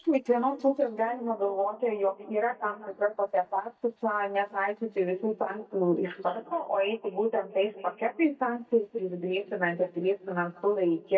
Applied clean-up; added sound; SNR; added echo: neural mask model DeepFilterNet 3.